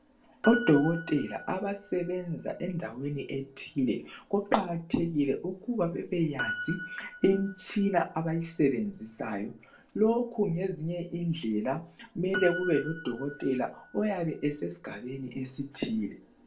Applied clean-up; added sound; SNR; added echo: none; Piano; 14 dB; reverberation time 0.3 s.